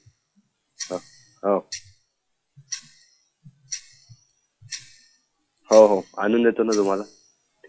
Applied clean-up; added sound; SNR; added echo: classical method log-MMSE.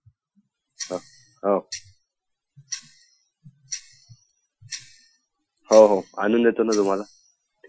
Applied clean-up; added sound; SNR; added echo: classical method Wiener filter.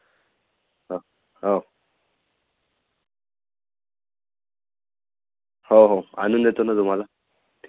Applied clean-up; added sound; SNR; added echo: none; none; none; none.